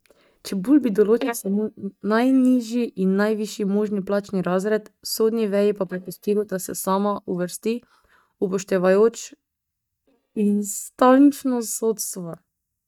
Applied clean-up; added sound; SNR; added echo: neural mask model DeepFilterNet 3.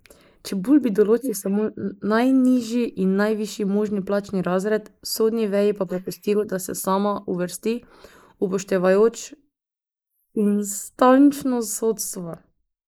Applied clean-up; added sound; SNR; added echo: neural mask model Resemble Enhance denoiser.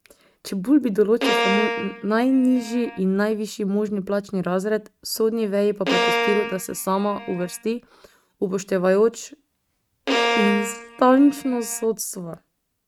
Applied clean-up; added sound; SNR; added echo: neural mask model RNNoise.